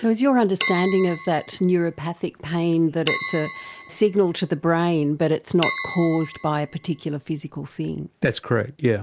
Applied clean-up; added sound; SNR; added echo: none; Chink, clink; 12 dB; none.